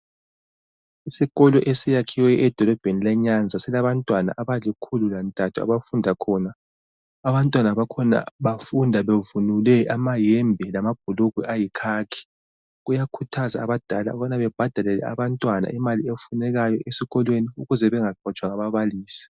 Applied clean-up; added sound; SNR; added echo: none; none; none; none.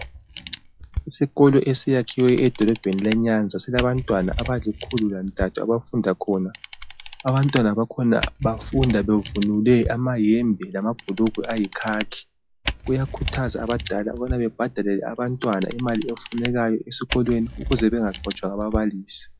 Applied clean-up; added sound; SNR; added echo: classical method log-MMSE.